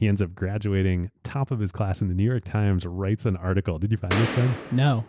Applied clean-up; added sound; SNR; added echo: none; Boom; 7 dB; none.